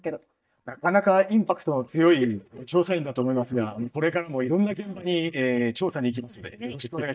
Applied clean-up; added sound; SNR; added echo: neural mask model DeepFilterNet 3.